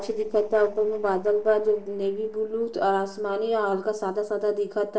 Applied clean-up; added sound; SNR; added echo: neural separator model SepFormer DNS4.